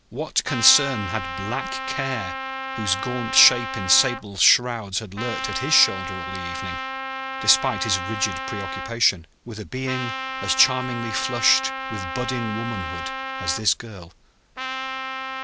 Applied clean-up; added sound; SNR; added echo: none; Trumpet; 6 dB; none.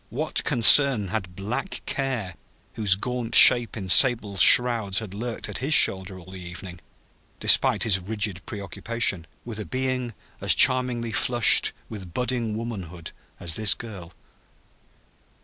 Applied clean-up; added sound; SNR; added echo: none; none; none; none.